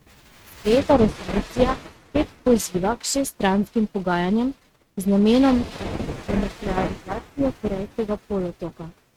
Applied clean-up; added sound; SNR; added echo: neural mask model RNNoise.